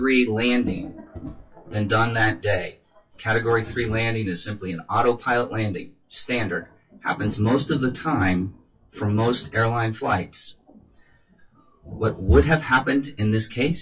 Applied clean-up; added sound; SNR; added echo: classical method WPE with log-MMSE.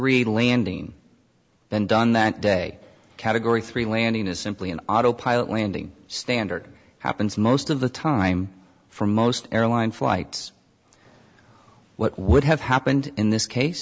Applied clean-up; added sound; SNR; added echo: none; none; none; none.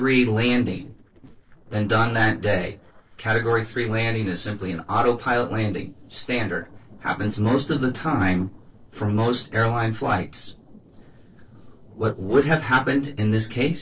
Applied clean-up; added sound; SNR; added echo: neural separator model SepFormer DNS4.